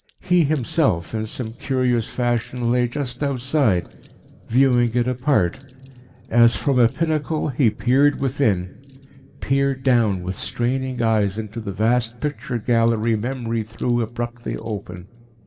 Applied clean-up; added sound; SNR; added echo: none; Wind chime; 18 dB; reverberation time 2.1 s.